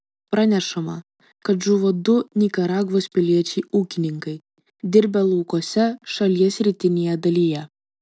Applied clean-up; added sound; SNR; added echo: none; none; none; none.